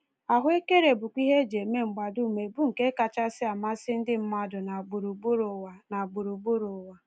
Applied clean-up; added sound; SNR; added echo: none; none; none; none.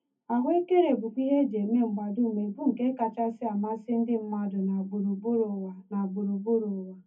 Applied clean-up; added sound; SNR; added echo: none; none; none; reverberation time 0.3 s.